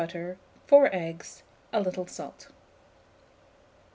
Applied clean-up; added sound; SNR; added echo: none; none; none; none.